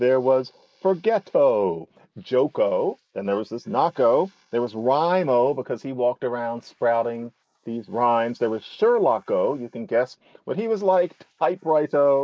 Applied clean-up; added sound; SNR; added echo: neural mask model Resemble Enhance denoiser.